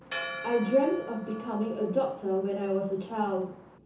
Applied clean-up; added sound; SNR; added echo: none; Church bell; 13 dB; reverberation time 0.6 s.